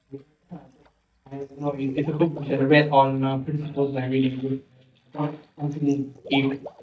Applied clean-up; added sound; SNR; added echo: neural mask model DeepFilterNet 3.